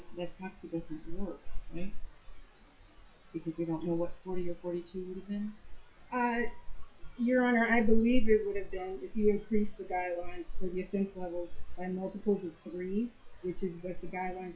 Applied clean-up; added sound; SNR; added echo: classical method WPE with log-MMSE.